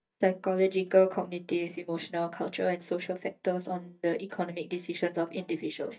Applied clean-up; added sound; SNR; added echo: neural mask model DeepFilterNet 3.